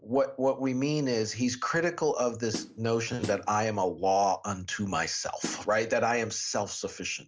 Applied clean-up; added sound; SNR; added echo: none; Snare drum; 12 dB; none.